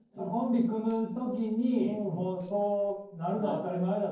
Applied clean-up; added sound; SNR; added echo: neural separator model SepFormer DNS4.